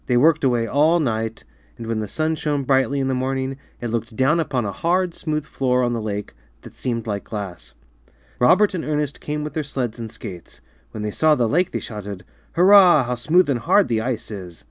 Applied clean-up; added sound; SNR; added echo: none; none; none; none.